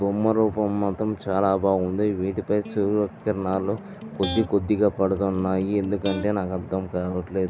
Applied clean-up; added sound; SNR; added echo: none; Electric guitar; 14 dB; none.